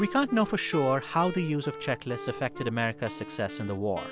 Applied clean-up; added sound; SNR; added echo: none; Wind instrument, woodwind instrument; 13 dB; none.